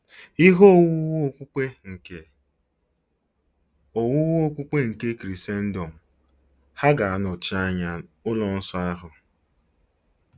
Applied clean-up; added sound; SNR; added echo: none; none; none; none.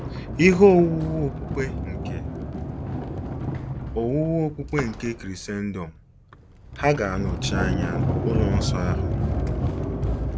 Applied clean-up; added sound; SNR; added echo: none; Sliding door; 2 dB; none.